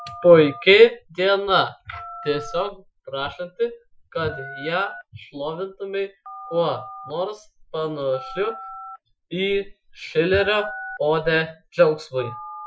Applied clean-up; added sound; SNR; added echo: classical method Wiener filter.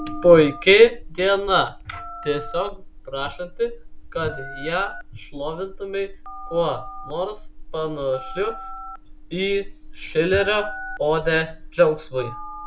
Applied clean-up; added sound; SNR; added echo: none; Telephone; 12 dB; none.